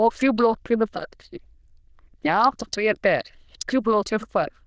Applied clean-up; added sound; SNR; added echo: neural diffusion model UNIVERSE++.